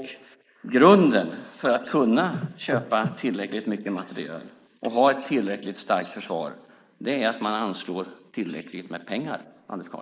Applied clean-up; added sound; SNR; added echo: neural mask model Resemble Enhance denoiser.